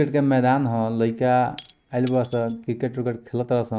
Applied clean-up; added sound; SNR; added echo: neural mask model RNNoise.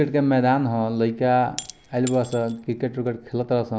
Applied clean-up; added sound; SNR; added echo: none; Shatter / Crushing; 20 dB; none.